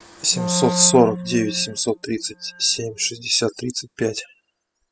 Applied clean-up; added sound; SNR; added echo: classical method spectral subtraction.